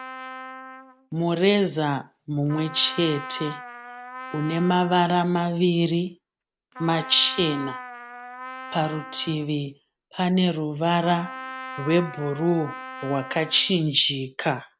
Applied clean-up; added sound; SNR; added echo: none; Trumpet; 14 dB; none.